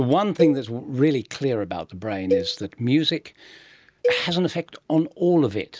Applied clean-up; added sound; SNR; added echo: none; Cowbell; 7 dB; none.